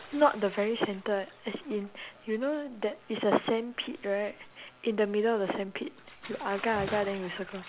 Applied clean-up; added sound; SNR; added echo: none; Bathtub (filling or washing) / Splash, splatter; 18 dB; none.